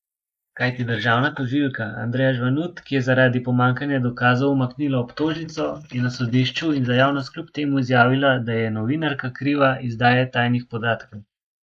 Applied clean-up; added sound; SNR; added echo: neural mask model Resemble Enhance denoiser.